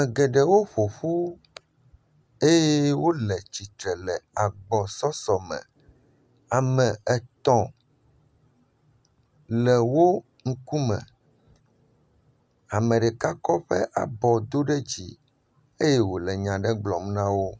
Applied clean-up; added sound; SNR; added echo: none; none; none; none.